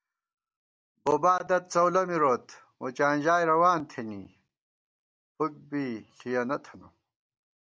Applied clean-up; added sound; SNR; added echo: none; none; none; none.